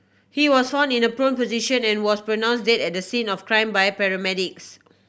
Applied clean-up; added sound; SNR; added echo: none; none; none; none.